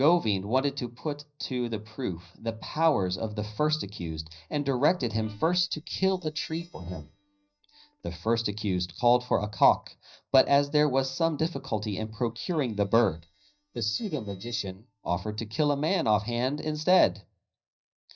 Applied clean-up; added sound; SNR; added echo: neural mask model DeepFilterNet 3.